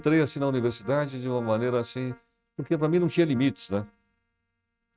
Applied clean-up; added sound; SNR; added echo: neural mask model RNNoise.